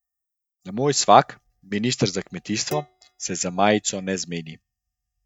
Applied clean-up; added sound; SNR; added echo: neural mask model DeepFilterNet 3.